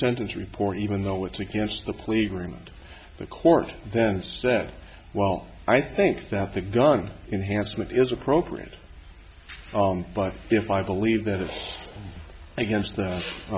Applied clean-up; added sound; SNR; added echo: none; none; none; none.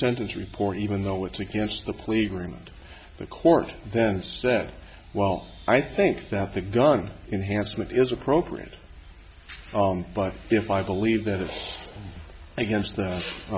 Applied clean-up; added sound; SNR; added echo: none; Chime; 12 dB; none.